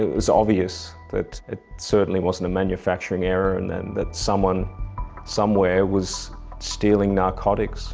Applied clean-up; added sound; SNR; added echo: none; none; none; none.